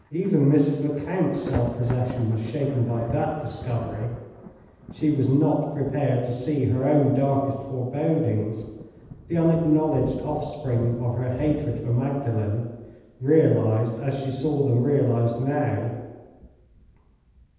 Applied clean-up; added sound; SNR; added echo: none; Thunder; 16 dB; reverberation time 1.1 s.